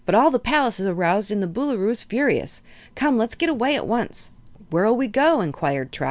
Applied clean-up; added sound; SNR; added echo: none; none; none; none.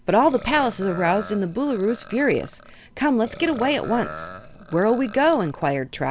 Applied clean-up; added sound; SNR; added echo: none; Burping, eructation; 17 dB; none.